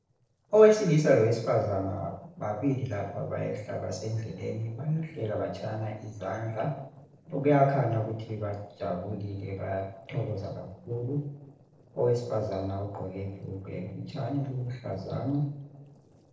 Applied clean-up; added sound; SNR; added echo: neural separator model SepFormer DNS4.